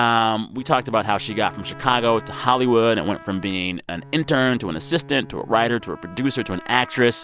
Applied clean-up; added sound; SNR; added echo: none; Trumpet + Bowed string instrument; 19 dB; none.